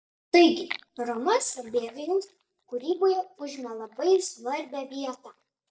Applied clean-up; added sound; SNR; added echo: neural mask model DeepFilterNet 3.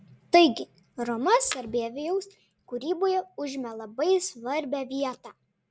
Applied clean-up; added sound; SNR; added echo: none; none; none; none.